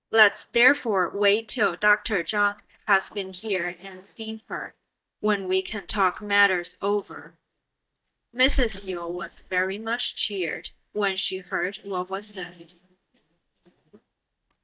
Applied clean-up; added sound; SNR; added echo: neural mask model DeepFilterNet 3.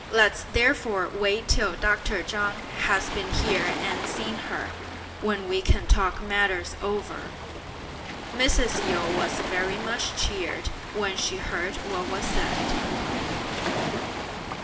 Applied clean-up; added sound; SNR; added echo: none; Waves, surf; 5 dB; reverberation time 1.0 s.